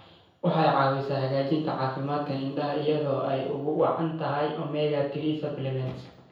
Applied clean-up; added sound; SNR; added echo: none; none; none; reverberation time 0.6 s.